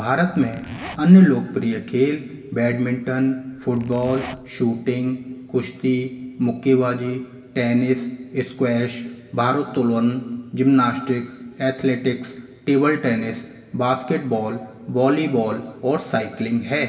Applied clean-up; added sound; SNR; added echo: none; Zipper (clothing); 16 dB; reverberation time 1.8 s.